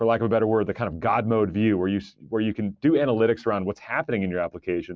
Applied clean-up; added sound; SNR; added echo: none; none; none; none.